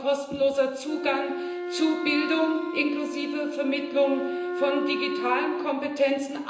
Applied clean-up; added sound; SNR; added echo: none; Wind instrument, woodwind instrument; 6 dB; reverberation time 0.9 s.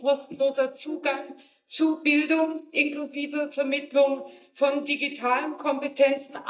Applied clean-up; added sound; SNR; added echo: neural mask model DeepFilterNet 3.